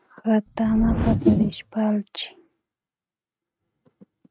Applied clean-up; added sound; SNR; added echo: neural mask model RNNoise.